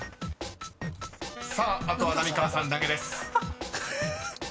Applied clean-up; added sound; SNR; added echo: none; Wind instrument, woodwind instrument + Vehicle; 17 dB; none.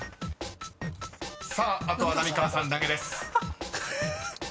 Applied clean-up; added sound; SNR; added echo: none; none; none; none.